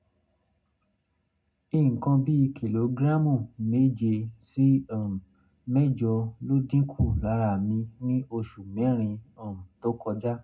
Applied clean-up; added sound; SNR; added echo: none; none; none; reverberation time 0.3 s.